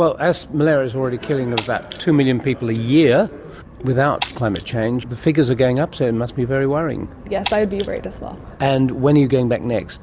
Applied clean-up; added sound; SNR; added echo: none; Shatter; 17 dB; none.